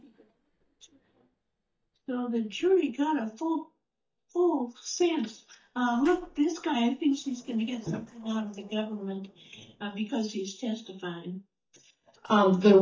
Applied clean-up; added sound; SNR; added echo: neural mask model DeepFilterNet 3.